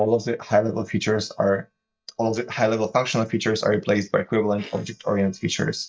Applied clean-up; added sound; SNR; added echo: neural mask model DeepFilterNet 3.